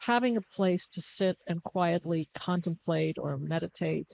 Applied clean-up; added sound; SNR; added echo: neural mask model Resemble Enhance denoiser.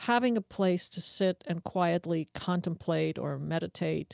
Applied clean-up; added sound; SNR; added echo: none; none; none; none.